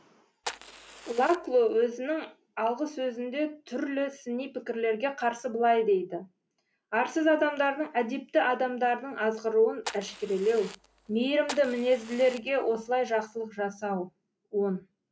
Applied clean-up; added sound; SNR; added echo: none; Fire; 15 dB; none.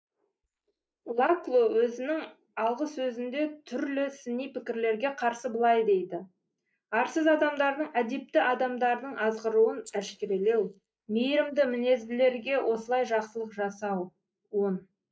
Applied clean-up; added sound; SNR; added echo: neural mask model Resemble Enhance denoiser.